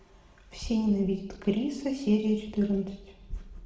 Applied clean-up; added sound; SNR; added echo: none; none; none; reverberation time 0.8 s.